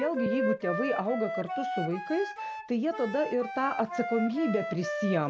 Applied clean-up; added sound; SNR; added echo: none; Wind instrument, woodwind instrument; 5 dB; none.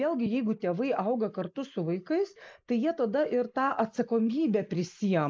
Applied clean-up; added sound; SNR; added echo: neural mask model Resemble Enhance denoiser.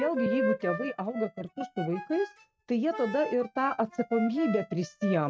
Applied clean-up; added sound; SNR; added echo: neural mask model RNNoise.